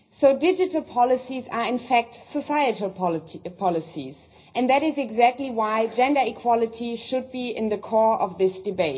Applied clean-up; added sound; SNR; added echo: none; none; none; reverberation time 0.4 s.